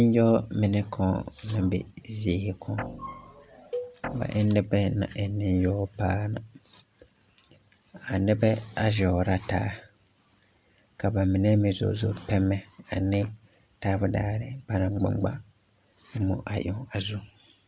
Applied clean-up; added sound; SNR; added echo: none; Cowbell + Guitar; 12 dB; none.